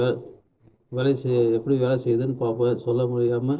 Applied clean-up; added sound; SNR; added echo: neural separator model SepFormer DNS4.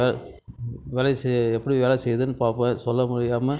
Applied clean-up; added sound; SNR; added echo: none; none; none; none.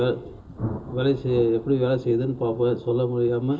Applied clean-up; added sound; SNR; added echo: none; Thunder; 15 dB; reverberation time 0.2 s.